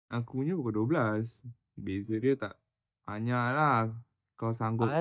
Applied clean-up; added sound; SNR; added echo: neural mask model DeepFilterNet 3.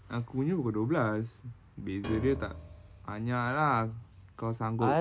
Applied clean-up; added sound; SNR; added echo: none; Piano; 10 dB; none.